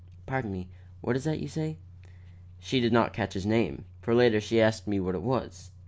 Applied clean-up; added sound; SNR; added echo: none; none; none; none.